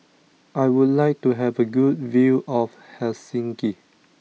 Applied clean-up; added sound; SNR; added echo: none; none; none; none.